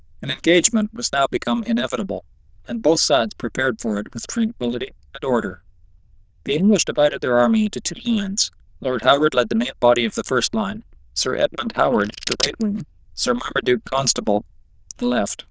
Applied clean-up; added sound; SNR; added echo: neural diffusion model UNIVERSE++.